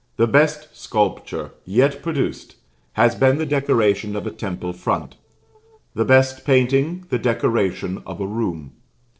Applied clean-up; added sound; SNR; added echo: neural separator model SepFormer DNS4.